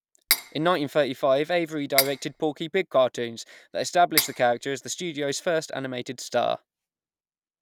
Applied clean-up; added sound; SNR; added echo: none; Cutlery, silverware; 2 dB; none.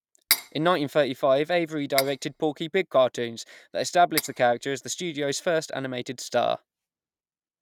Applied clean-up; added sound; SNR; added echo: neural mask model RNNoise.